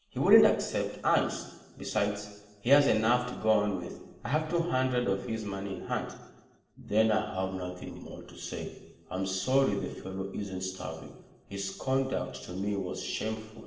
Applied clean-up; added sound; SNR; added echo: none; none; none; reverberation time 1.0 s.